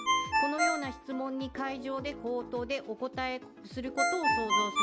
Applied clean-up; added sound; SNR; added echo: none; Ringtone; -3 dB; none.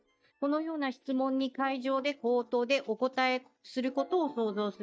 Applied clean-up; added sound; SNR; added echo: neural mask model DeepFilterNet 3.